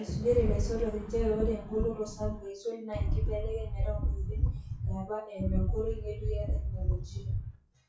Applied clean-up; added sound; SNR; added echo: classical method WPE with log-MMSE.